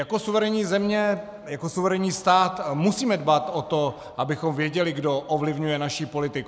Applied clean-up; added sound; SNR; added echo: none; none; none; none.